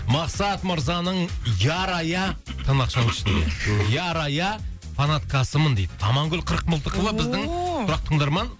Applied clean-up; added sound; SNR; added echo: none; none; none; none.